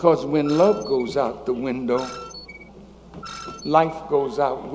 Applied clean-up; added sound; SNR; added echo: none; Screech; 18 dB; none.